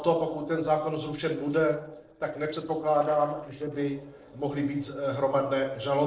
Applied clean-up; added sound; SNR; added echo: neural separator model SepFormer DNS4.